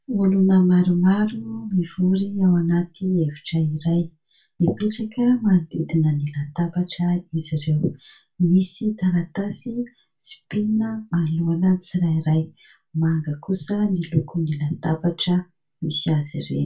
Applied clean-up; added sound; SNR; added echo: none; none; none; reverberation time 0.2 s.